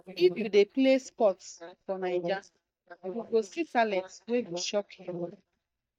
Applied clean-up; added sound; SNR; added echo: neural mask model DeepFilterNet 3.